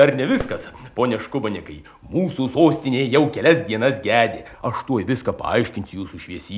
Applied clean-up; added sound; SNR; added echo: none; Fireworks; 19 dB; none.